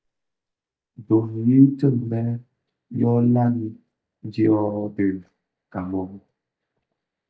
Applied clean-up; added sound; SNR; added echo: neural mask model DeepFilterNet 3.